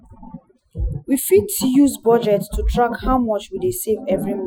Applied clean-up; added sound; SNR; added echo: classical method Wiener filter.